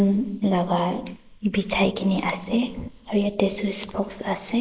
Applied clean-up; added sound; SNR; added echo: neural mask model Resemble Enhance denoiser.